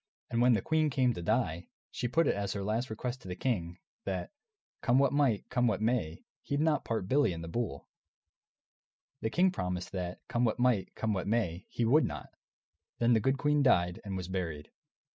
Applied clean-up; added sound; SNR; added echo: none; none; none; none.